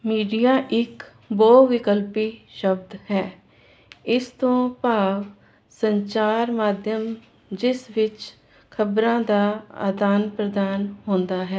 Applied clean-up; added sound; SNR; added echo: none; none; none; none.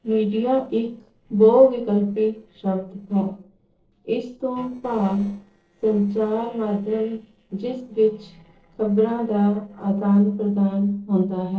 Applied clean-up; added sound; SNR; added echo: neural separator model SepFormer DNS4.